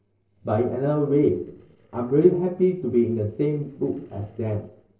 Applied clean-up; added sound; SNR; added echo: neural separator model SepFormer DNS4.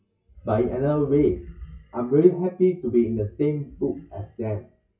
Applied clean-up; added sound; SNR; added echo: classical method WPE with log-MMSE.